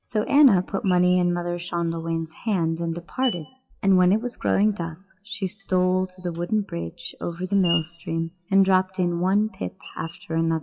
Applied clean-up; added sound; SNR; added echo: classical method WPE with log-MMSE.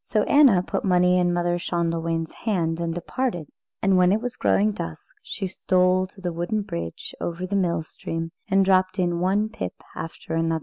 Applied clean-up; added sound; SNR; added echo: none; none; none; none.